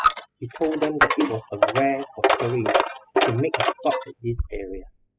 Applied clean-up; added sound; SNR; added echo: classical method spectral subtraction.